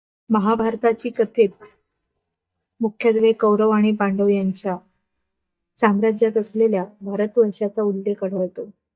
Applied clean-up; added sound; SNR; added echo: neural mask model DeepFilterNet 3.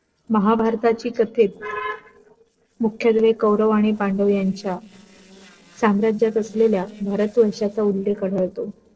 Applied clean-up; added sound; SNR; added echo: neural separator model SepFormer DNS4.